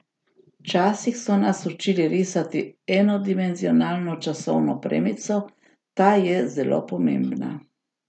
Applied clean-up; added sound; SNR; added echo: none; none; none; none.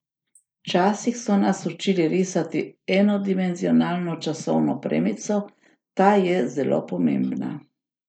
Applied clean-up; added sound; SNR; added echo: neural mask model Resemble Enhance denoiser.